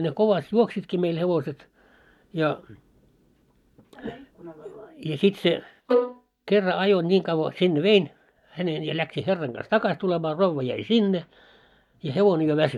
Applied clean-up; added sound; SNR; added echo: neural mask model DeepFilterNet 3.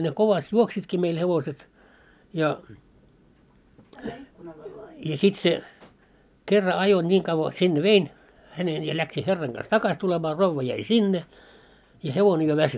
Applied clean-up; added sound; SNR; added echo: none; none; none; none.